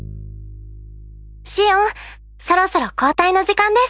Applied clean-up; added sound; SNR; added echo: none; Bass guitar; 19 dB; none.